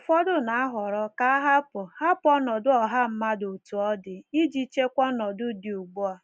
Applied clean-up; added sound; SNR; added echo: none; none; none; none.